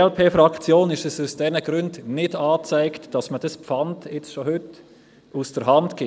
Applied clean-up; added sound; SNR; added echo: none; none; none; none.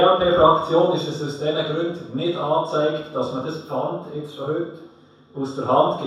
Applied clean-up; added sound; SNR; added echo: none; none; none; reverberation time 0.7 s.